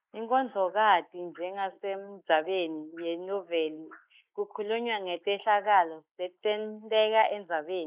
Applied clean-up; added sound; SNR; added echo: neural mask model Resemble Enhance denoiser.